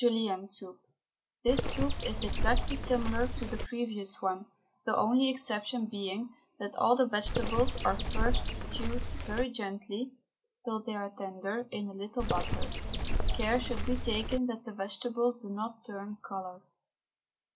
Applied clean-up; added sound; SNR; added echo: none; Bird; -3 dB; none.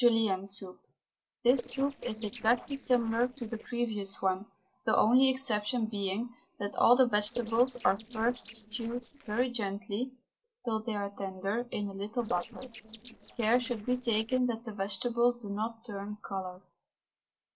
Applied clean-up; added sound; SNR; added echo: neural separator model SepFormer DNS4.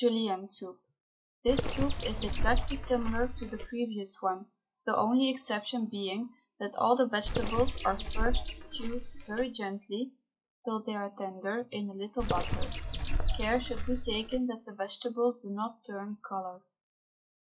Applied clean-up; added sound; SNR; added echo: classical method log-MMSE.